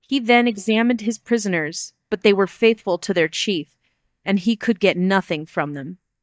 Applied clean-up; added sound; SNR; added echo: neural mask model DeepFilterNet 3.